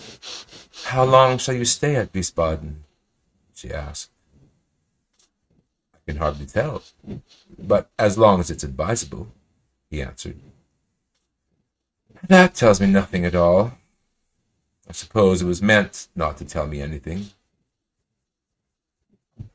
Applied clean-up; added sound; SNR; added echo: neural mask model RNNoise.